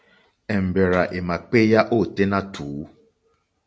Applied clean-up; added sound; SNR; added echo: none; none; none; none.